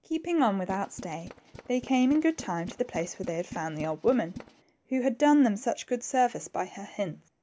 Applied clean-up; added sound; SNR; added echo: none; Tools; 17 dB; none.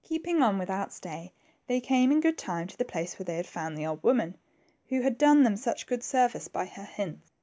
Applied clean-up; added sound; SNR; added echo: none; none; none; none.